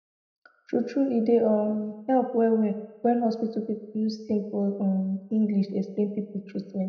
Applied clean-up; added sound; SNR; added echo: none; none; none; reverberation time 0.8 s.